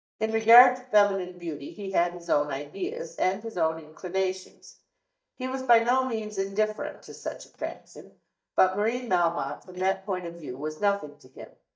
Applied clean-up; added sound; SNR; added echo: neural mask model DeepFilterNet 3.